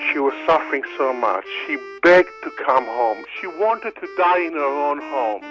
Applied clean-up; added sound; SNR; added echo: none; Wind instrument, woodwind instrument; 16 dB; none.